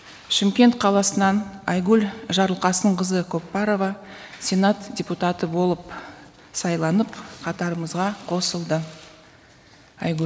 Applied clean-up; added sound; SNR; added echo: none; none; none; none.